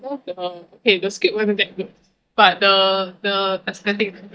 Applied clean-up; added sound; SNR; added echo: neural mask model DeepFilterNet 3.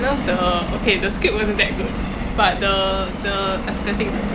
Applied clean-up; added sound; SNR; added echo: none; Subway, metro, underground; 3 dB; none.